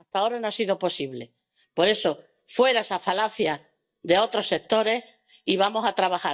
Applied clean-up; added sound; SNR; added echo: neural mask model DeepFilterNet 3.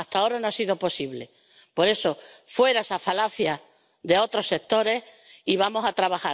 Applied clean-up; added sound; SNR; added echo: none; none; none; none.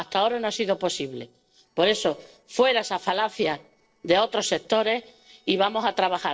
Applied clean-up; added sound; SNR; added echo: neural separator model SepFormer DNS4.